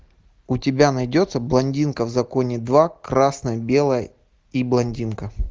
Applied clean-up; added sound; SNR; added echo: none; none; none; none.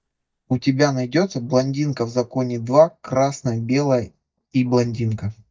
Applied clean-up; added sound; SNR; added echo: neural mask model DeepFilterNet 3.